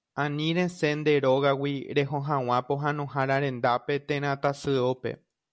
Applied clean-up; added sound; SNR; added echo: none; none; none; none.